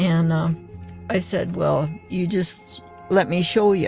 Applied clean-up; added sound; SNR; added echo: none; none; none; none.